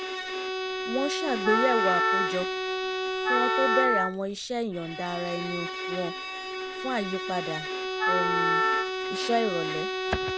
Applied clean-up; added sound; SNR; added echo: none; Wind instrument, woodwind instrument + Bowed string instrument; -3 dB; none.